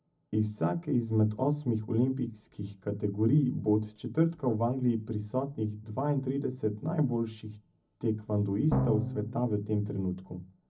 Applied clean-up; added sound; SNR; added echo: none; Drum; 3 dB; reverberation time 0.4 s.